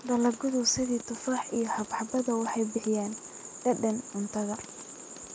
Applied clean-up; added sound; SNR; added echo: none; Rain; 19 dB; none.